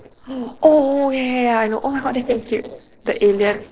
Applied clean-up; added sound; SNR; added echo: neural separator model SepFormer DNS4.